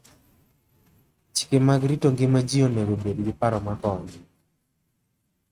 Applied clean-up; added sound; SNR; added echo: neural mask model RNNoise.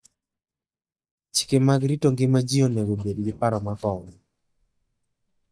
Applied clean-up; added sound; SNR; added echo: neural mask model DeepFilterNet 3.